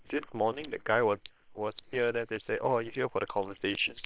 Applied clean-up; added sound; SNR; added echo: neural separator model SepFormer WHAM!.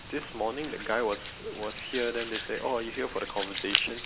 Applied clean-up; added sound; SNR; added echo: none; Hands; 4 dB; none.